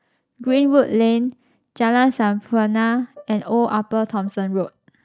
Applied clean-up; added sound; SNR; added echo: neural mask model DeepFilterNet 3.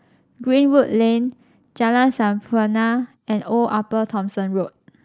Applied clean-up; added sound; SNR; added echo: neural mask model Resemble Enhance denoiser.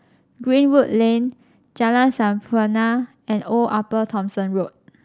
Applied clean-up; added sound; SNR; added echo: none; none; none; none.